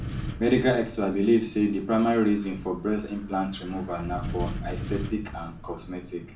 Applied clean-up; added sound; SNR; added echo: none; Wind; 10 dB; reverberation time 0.3 s.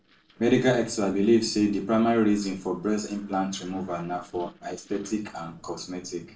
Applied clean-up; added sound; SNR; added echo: neural separator model SepFormer DNS4.